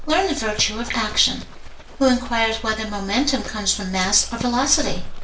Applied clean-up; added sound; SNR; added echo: none; Livestock, farm animals, working animals; 9 dB; reverberation time 0.3 s.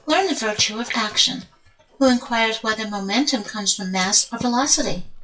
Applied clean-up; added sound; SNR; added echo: classical method WPE with log-MMSE.